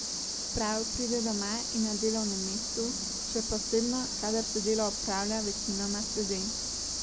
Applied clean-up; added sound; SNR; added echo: none; Cricket; 1 dB; none.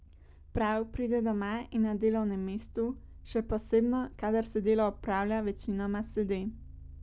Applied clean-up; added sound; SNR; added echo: none; none; none; none.